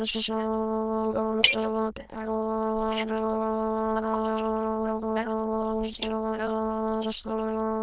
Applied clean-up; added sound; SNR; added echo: neural diffusion model UNIVERSE++.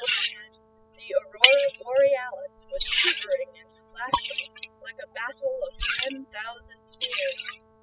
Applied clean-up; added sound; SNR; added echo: classical method spectral subtraction.